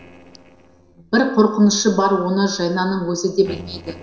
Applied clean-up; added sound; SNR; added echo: neural separator model SepFormer DNS4.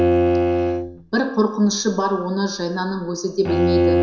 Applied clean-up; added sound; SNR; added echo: none; Bowed string instrument; -1 dB; reverberation time 0.7 s.